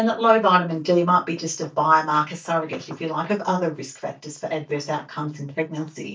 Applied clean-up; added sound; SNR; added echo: neural mask model DeepFilterNet 3.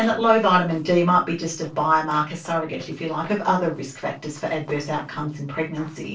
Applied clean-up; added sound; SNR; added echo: neural separator model SepFormer DNS4.